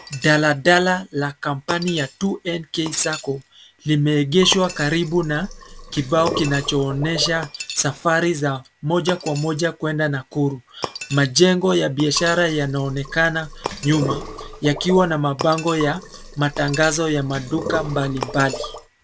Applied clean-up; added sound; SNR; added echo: none; Sink (filling or washing) + Shatter; 12 dB; none.